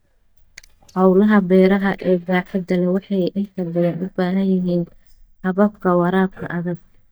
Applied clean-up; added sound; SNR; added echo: neural mask model DeepFilterNet 3.